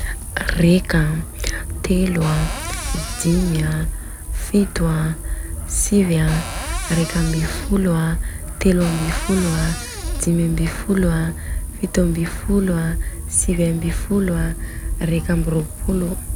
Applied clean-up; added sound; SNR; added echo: none; Cupboard open or close; 12 dB; none.